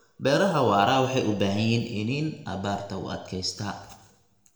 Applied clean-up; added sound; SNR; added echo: none; none; none; reverberation time 0.8 s.